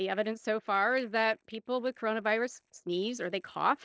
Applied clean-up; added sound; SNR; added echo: neural separator model SepFormer DNS4.